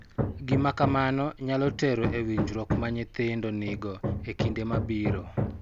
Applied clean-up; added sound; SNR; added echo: none; Hammer; 3 dB; none.